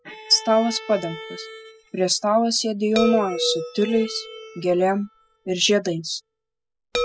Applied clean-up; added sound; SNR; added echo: classical method spectral subtraction.